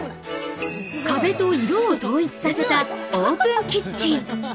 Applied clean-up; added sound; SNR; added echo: none; none; none; none.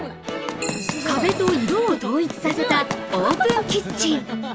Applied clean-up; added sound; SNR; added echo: none; Run; 8 dB; none.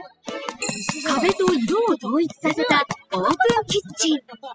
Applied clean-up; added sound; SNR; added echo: classical method spectral subtraction.